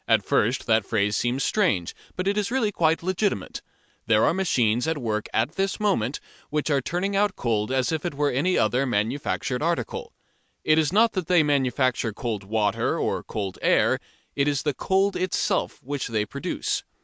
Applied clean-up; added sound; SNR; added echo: none; none; none; none.